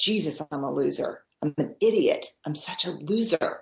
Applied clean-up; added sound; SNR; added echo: none; none; none; none.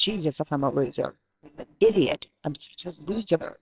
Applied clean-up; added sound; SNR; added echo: neural separator model SepFormer WHAMR!.